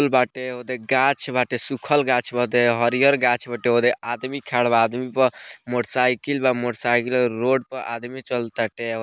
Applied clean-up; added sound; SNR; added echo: none; none; none; none.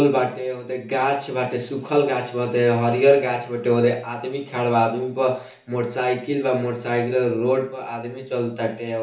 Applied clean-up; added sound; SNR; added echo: none; none; none; reverberation time 0.8 s.